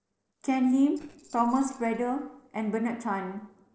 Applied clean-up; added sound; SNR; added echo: neural separator model SepFormer DNS4.